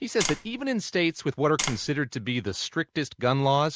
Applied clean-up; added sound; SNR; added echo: none; Tap; 5 dB; none.